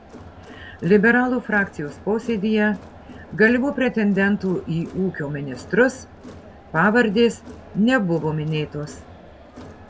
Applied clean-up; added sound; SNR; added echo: none; Crowd; 19 dB; none.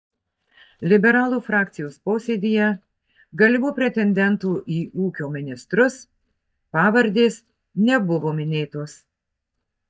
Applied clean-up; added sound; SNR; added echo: neural mask model DeepFilterNet 3.